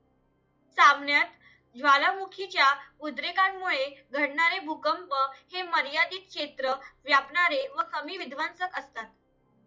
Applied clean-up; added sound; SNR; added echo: classical method log-MMSE.